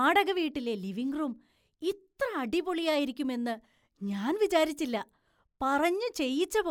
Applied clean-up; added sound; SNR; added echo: none; none; none; none.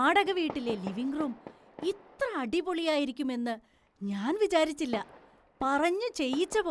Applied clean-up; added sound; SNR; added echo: none; Fireworks; 17 dB; none.